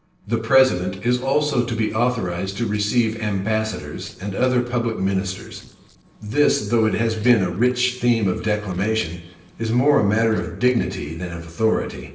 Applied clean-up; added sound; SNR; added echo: neural separator model SepFormer DNS4.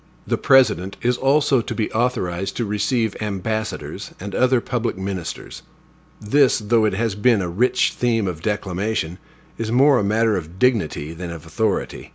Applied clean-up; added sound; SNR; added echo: none; none; none; none.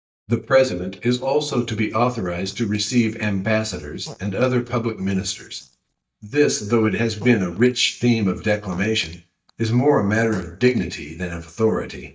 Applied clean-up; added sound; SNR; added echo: neural mask model DeepFilterNet 3.